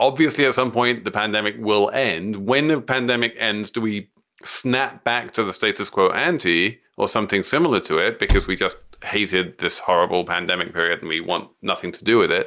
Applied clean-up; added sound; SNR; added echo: none; Cupboard open or close; 3 dB; none.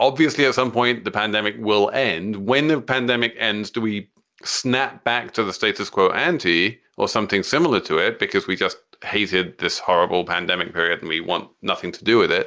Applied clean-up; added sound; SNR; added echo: none; none; none; none.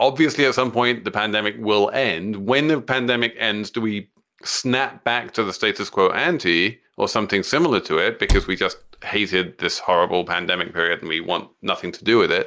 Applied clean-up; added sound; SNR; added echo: neural mask model Resemble Enhance denoiser.